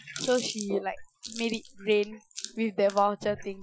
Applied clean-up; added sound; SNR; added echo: classical method Wiener filter.